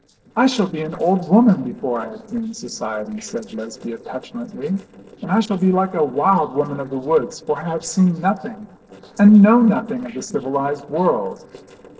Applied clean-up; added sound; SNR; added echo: neural separator model SepFormer DNS4.